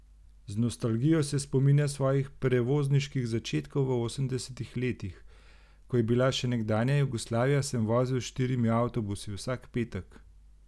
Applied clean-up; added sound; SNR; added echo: none; none; none; none.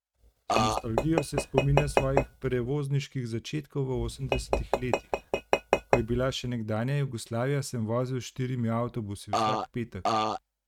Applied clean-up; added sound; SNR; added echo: neural mask model RNNoise.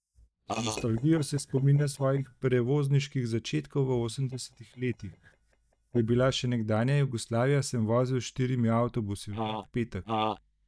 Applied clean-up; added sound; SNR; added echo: neural mask model DeepFilterNet 3.